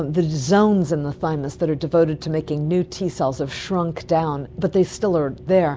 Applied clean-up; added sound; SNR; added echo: none; none; none; none.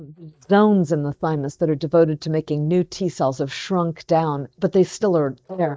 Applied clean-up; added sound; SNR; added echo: neural mask model DeepFilterNet 3.